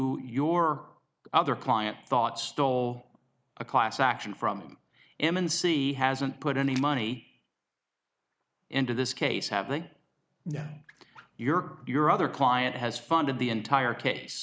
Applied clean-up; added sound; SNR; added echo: neural mask model Resemble Enhance denoiser.